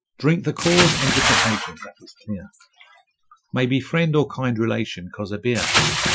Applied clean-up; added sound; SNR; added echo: classical method Wiener filter.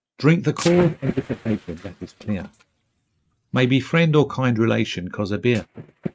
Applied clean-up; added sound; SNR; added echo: neural mask model RNNoise.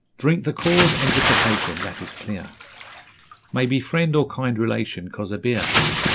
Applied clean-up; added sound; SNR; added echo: none; Bathtub (filling or washing) / Splash, splatter; 1 dB; none.